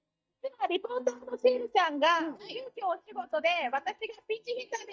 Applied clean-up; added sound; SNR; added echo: neural mask model DeepFilterNet 3.